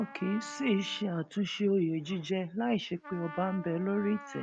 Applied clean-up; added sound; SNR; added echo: none; Trumpet; 16 dB; none.